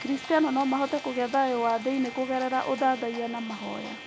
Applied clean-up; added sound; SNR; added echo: none; Livestock, farm animals, working animals + Trumpet; 13 dB; none.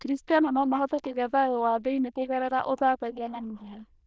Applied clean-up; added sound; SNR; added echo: neural diffusion model UNIVERSE++.